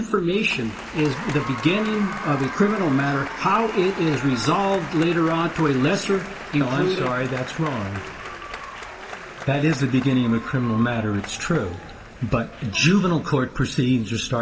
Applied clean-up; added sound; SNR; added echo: none; Applause; 12 dB; reverberation time 1.8 s.